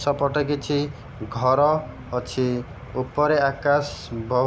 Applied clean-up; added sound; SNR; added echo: none; Mechanisms; 17 dB; none.